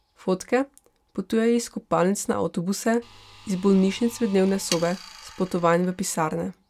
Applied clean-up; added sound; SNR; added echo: none; Sawing; 16 dB; none.